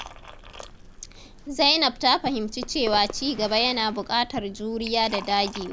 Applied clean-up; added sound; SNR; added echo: none; Fireworks + Liquid; 14 dB; none.